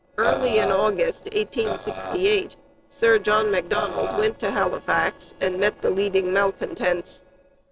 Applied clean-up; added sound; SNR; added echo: neural separator model SepFormer DNS4.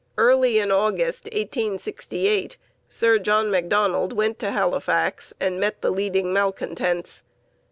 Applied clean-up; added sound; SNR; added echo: none; none; none; none.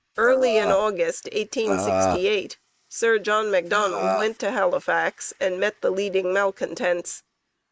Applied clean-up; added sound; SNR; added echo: neural mask model Resemble Enhance denoiser.